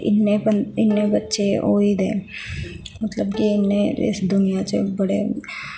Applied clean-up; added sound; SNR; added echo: none; Plucked string instrument; 18 dB; none.